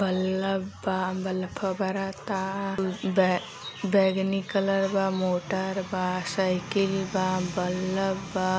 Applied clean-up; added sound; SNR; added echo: none; none; none; none.